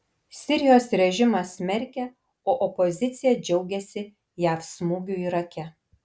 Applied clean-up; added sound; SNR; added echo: none; none; none; none.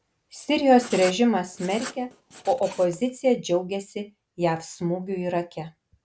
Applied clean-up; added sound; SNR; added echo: none; Writing; 15 dB; none.